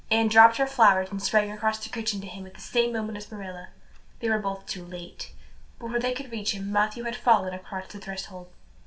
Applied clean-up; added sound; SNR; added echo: none; Clock; 17 dB; reverberation time 0.5 s.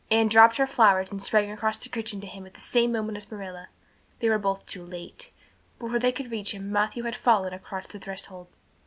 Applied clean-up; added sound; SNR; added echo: none; none; none; none.